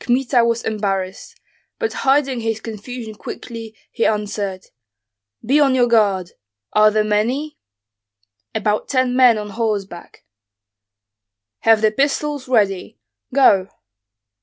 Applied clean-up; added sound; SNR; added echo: none; none; none; none.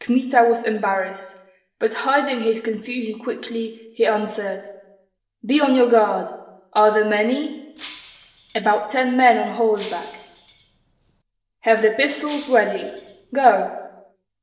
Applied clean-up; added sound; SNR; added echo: neural separator model SepFormer DNS4.